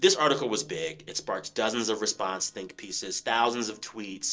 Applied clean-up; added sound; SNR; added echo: neural separator model SepFormer DNS4.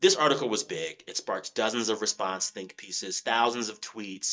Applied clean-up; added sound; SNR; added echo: neural mask model DeepFilterNet 3.